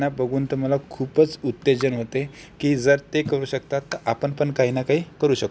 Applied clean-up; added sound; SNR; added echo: none; none; none; none.